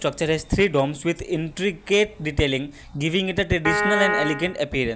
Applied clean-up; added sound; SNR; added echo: none; Piano; 0 dB; none.